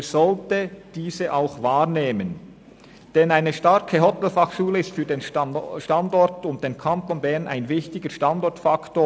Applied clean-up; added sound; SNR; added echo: none; none; none; none.